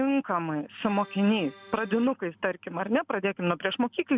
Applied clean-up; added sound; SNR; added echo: none; Accordion; 20 dB; none.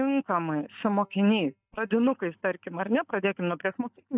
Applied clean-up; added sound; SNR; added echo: neural mask model DeepFilterNet 3.